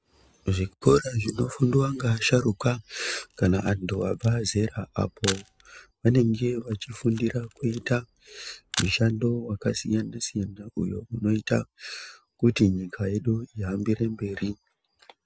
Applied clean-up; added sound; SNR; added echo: none; Camera; 14 dB; none.